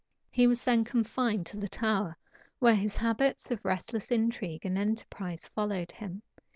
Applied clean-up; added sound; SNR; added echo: none; none; none; none.